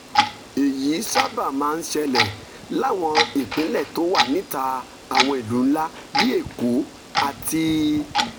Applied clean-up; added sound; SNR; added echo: none; Clock; 3 dB; none.